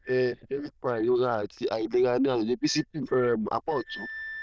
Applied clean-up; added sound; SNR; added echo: neural diffusion model UNIVERSE++.